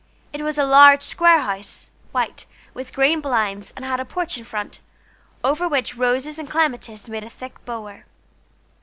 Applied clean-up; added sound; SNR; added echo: none; none; none; none.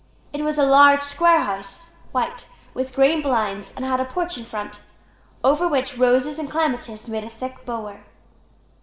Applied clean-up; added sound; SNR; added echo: none; none; none; reverberation time 1.3 s.